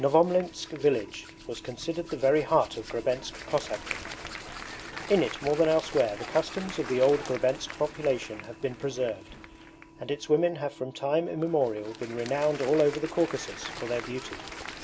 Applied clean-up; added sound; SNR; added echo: none; Applause + Hands; 14 dB; none.